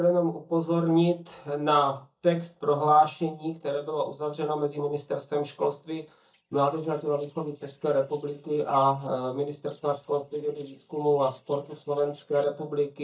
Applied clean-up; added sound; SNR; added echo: neural mask model DeepFilterNet 3.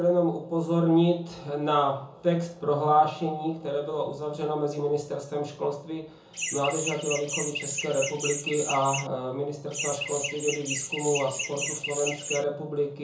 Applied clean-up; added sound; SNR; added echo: none; Chirp, tweet; 5 dB; reverberation time 0.6 s.